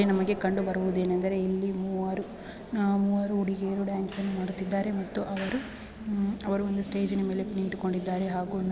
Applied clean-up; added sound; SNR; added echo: none; none; none; none.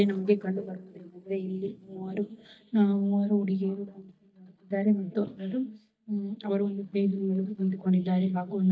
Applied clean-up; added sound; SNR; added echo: neural mask model DeepFilterNet 3.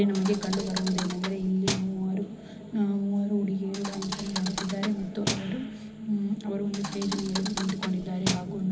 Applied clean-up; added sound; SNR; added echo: none; Thump, thud; 6 dB; reverberation time 0.4 s.